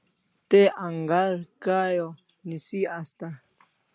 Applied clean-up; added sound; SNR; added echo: none; none; none; none.